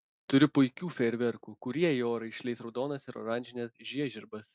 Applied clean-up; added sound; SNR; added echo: none; none; none; none.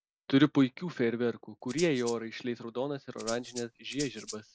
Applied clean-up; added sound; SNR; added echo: none; Rattle (instrument); 14 dB; none.